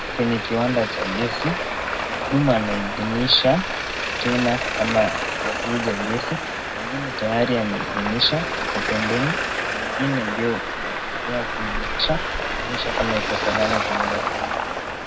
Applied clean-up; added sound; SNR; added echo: none; Traffic noise, roadway noise; 1 dB; reverberation time 0.3 s.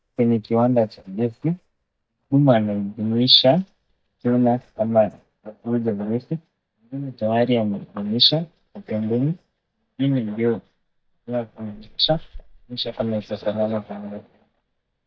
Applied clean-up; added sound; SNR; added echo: neural mask model DeepFilterNet 3.